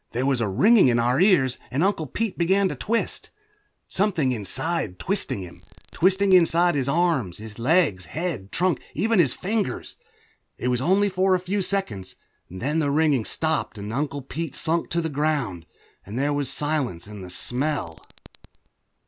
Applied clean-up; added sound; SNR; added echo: none; Alarm; 9 dB; none.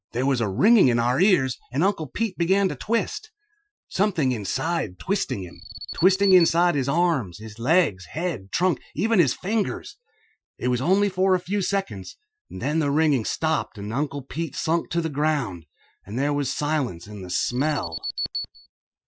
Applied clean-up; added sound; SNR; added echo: classical method Wiener filter.